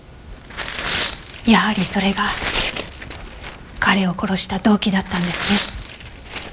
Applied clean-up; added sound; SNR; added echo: none; Tearing; 7 dB; none.